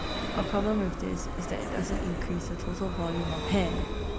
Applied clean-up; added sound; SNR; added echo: none; Vehicle; 0 dB; none.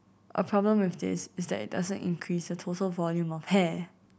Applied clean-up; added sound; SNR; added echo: none; none; none; none.